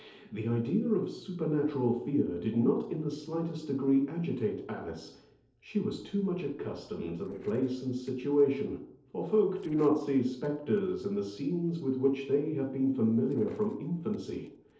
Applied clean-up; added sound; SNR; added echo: neural separator model SepFormer DNS4.